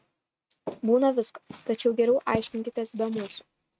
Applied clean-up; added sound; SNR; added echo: neural mask model RNNoise.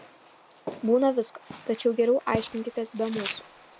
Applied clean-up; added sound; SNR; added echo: none; Walk, footsteps; 13 dB; none.